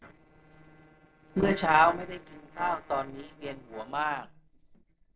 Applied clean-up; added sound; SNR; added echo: neural separator model SepFormer DNS4.